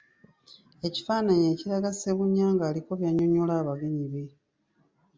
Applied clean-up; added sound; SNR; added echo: none; none; none; none.